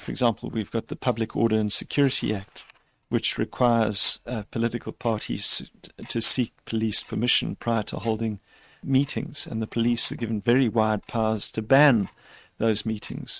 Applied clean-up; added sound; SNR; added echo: neural mask model RNNoise.